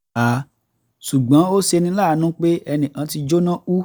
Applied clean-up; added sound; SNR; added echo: none; none; none; none.